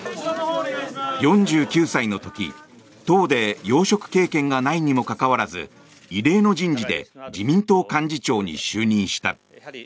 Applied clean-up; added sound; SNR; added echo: none; none; none; none.